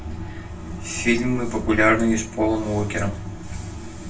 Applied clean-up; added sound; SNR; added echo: none; none; none; reverberation time 0.3 s.